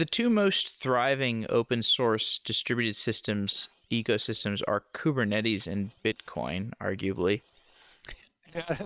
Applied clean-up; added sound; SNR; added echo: neural separator model SepFormer WHAM!.